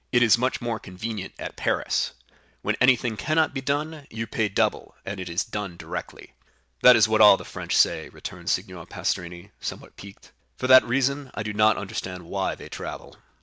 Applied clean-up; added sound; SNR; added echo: none; none; none; none.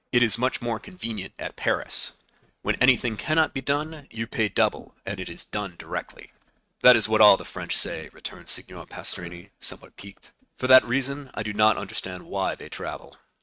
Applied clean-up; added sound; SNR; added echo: neural mask model RNNoise.